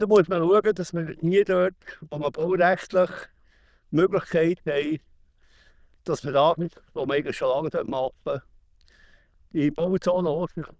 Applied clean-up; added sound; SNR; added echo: neural diffusion model UNIVERSE++.